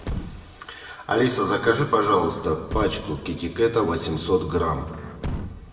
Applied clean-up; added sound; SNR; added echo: none; Truck; 12 dB; reverberation time 1.5 s.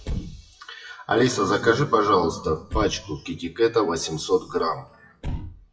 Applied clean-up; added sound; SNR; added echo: classical method WPE with log-MMSE.